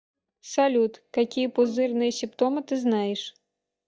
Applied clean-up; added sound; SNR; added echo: neural mask model DeepFilterNet 3.